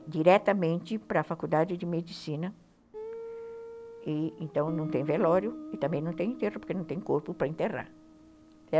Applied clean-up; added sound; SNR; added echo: none; Guitar; 14 dB; none.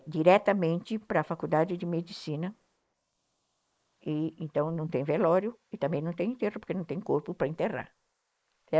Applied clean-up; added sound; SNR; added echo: neural mask model Resemble Enhance denoiser.